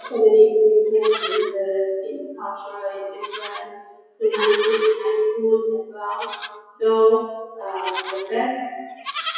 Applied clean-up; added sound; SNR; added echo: classical method WPE with log-MMSE.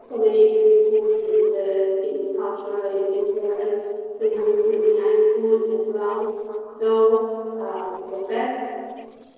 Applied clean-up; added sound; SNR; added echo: neural separator model SepFormer DNS4.